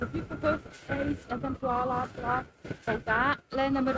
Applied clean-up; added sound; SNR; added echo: neural mask model RNNoise.